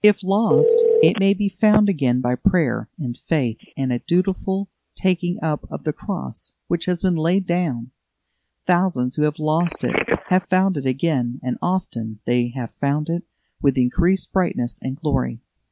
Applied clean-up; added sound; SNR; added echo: none; Telephone; 8 dB; none.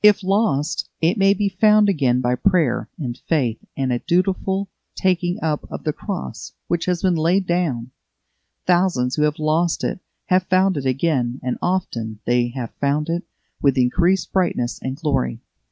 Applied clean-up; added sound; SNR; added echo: none; none; none; none.